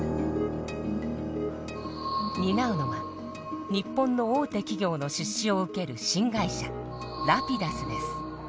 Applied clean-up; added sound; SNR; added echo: none; none; none; none.